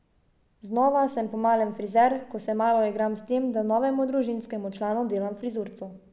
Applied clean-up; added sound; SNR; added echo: none; none; none; none.